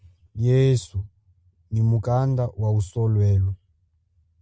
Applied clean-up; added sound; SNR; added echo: none; none; none; none.